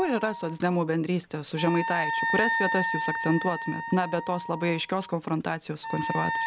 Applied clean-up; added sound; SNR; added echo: none; Wind instrument, woodwind instrument; 4 dB; none.